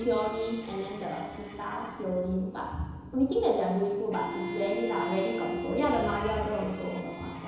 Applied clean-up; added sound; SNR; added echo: none; Bowed string instrument; 10 dB; reverberation time 1.0 s.